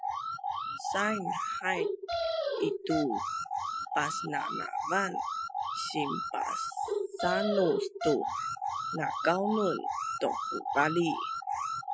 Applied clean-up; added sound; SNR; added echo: classical method Wiener filter.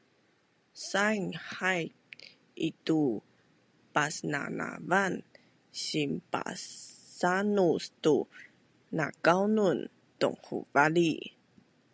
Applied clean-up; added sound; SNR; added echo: none; none; none; none.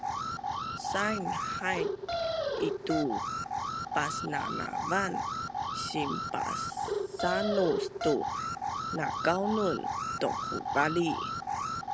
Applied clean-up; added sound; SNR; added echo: none; Alarm; 0 dB; none.